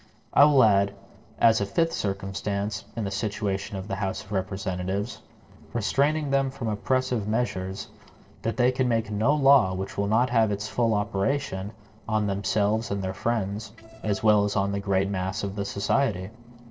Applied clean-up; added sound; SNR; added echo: neural separator model SepFormer DNS4.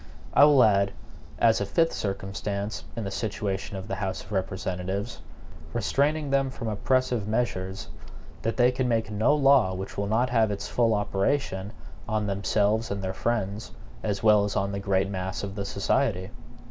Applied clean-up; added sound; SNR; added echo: none; none; none; none.